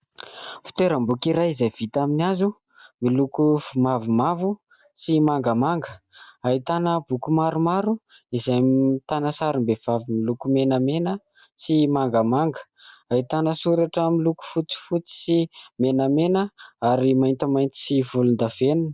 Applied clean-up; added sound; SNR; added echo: none; none; none; none.